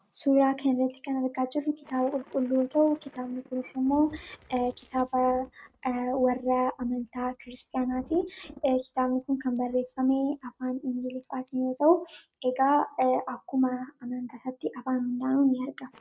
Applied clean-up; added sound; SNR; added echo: neural mask model RNNoise.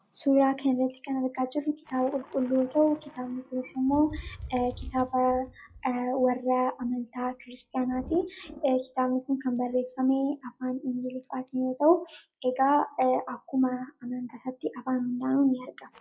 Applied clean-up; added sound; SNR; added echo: classical method log-MMSE.